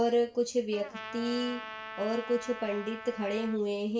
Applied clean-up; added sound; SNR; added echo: none; Trumpet; 12 dB; reverberation time 0.3 s.